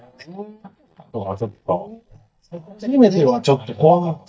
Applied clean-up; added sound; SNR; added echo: neural mask model DeepFilterNet 3.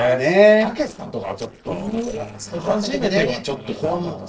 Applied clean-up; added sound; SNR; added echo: neural separator model SepFormer DNS4.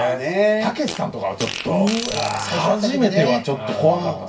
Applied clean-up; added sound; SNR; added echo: none; Fart; 12 dB; reverberation time 0.2 s.